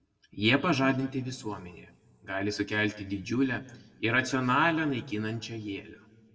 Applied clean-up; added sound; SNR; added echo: none; none; none; reverberation time 1.3 s.